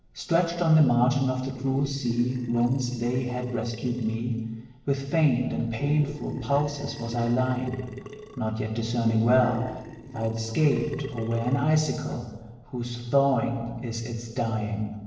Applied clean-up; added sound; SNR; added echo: neural separator model SepFormer DNS4.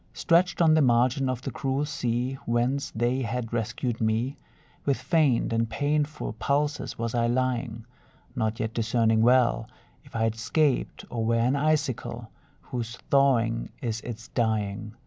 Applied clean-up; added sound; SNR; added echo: none; none; none; none.